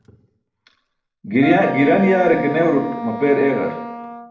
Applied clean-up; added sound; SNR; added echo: none; Wind instrument, woodwind instrument; 10 dB; reverberation time 0.8 s.